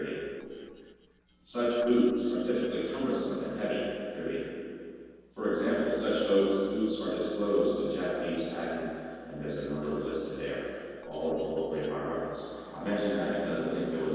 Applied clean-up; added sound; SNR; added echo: neural separator model SepFormer DNS4.